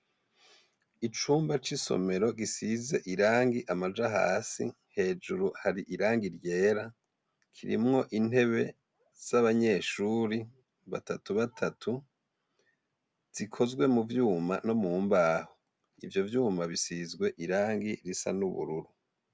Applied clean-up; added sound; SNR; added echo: none; none; none; none.